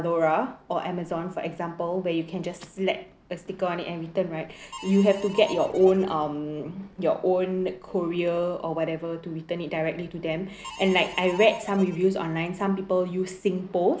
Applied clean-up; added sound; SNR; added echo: none; Harmonica; 15 dB; none.